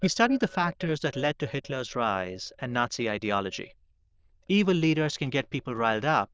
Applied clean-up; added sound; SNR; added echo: neural diffusion model UNIVERSE++.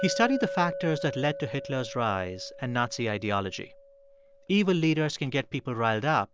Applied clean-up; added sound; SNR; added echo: none; Chink, clink; 12 dB; none.